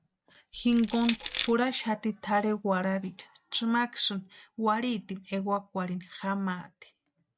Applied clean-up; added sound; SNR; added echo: none; Crushing; 1 dB; none.